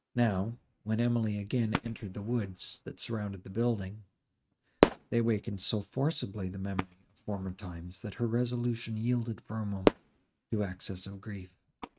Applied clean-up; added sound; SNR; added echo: neural mask model RNNoise.